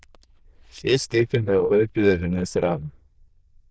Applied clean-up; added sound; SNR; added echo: neural diffusion model UNIVERSE++.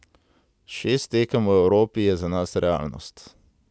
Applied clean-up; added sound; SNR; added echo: none; none; none; none.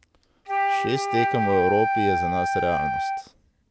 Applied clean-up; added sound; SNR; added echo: none; Wind instrument, woodwind instrument; -2 dB; none.